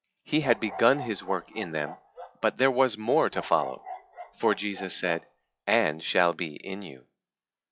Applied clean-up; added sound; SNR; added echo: classical method log-MMSE.